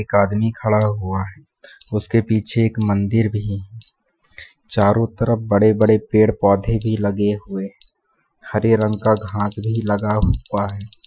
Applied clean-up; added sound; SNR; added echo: classical method Wiener filter.